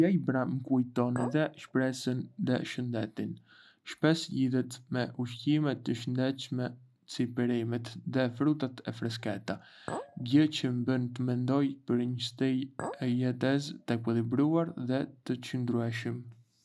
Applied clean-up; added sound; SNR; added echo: none; Chink, clink; 15 dB; none.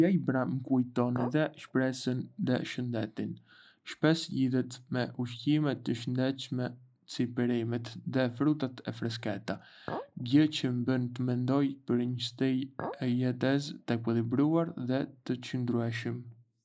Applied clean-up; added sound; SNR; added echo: neural mask model Resemble Enhance denoiser.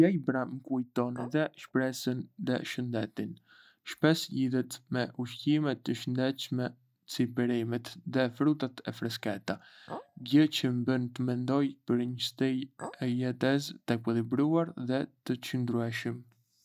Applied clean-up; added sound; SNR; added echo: neural mask model DeepFilterNet 3.